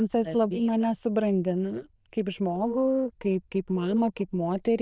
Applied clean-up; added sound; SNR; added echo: neural diffusion model UNIVERSE++.